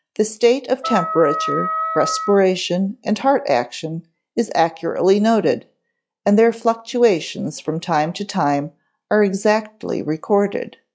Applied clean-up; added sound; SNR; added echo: classical method log-MMSE.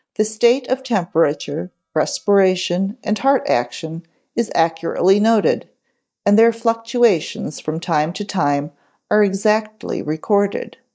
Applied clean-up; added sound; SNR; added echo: neural mask model DeepFilterNet 3.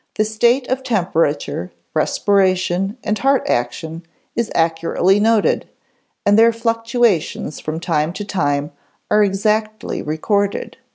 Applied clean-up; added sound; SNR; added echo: none; none; none; none.